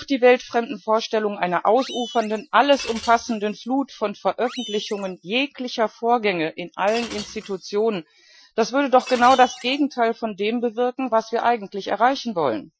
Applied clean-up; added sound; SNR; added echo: classical method Wiener filter.